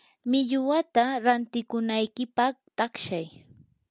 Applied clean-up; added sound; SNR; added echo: none; none; none; none.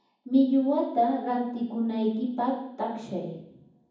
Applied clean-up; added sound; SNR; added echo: none; none; none; reverberation time 1.2 s.